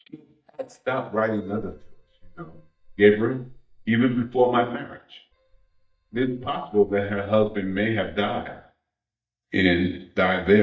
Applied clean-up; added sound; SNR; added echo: neural mask model DeepFilterNet 3.